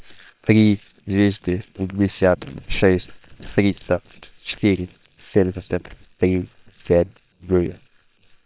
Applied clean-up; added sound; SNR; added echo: neural separator model SepFormer WHAM!.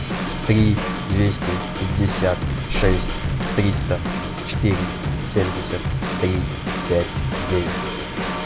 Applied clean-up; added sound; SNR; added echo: none; Drum / Drum kit; 1 dB; none.